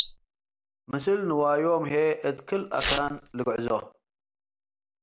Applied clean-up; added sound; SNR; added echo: none; Cricket + Tearing; 8 dB; none.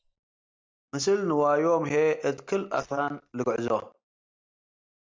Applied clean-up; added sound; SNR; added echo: neural mask model DeepFilterNet 3.